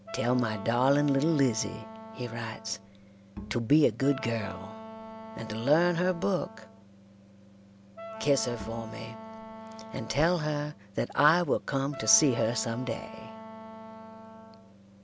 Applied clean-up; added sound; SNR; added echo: none; Wind instrument, woodwind instrument + Bowed string instrument; 14 dB; none.